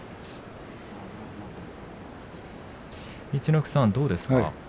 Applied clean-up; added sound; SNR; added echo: none; Tambourine; 15 dB; none.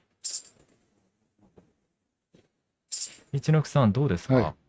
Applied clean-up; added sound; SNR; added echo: neural mask model RNNoise.